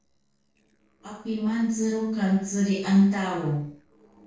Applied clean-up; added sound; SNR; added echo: neural separator model SepFormer DNS4.